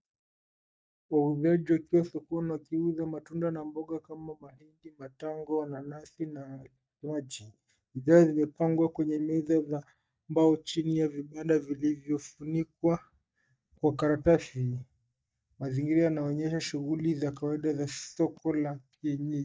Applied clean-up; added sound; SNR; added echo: neural mask model DeepFilterNet 3.